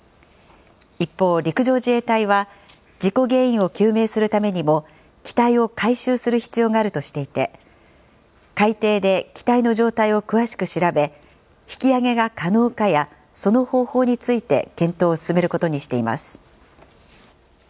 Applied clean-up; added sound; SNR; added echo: none; none; none; none.